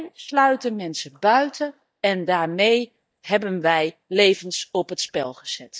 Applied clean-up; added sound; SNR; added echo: neural mask model DeepFilterNet 3.